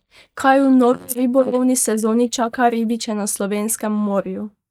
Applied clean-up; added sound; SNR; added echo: neural mask model DeepFilterNet 3.